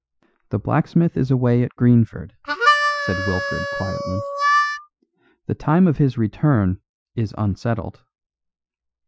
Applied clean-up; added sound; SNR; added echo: classical method Wiener filter.